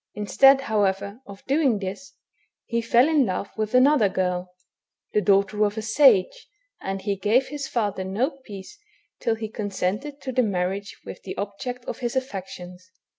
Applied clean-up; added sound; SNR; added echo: none; none; none; none.